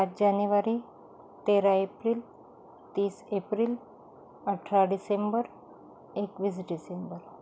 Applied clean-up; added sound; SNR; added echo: none; none; none; none.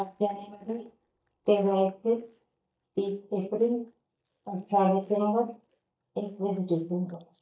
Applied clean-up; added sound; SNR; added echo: neural mask model DeepFilterNet 3.